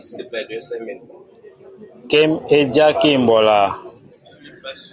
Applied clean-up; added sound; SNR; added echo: none; none; none; none.